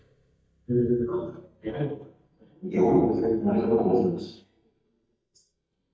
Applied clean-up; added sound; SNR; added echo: neural mask model DeepFilterNet 3.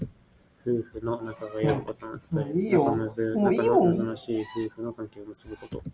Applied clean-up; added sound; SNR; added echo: none; none; none; none.